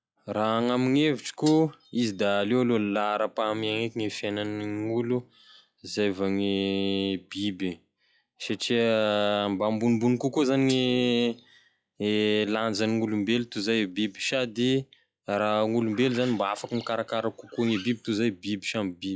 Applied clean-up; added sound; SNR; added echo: classical method log-MMSE.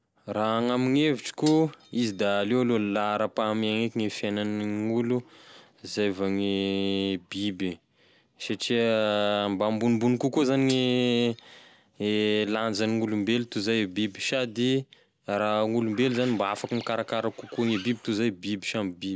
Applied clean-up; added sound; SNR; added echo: none; Glass + Bird; 19 dB; none.